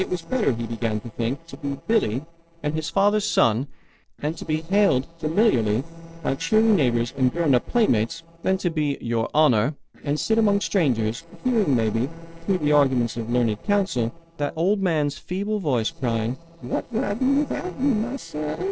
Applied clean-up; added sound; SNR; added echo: neural separator model SepFormer DNS4.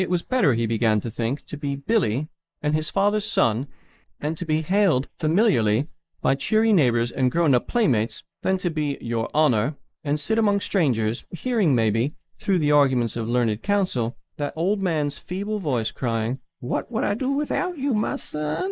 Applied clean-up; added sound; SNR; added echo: neural mask model Resemble Enhance denoiser.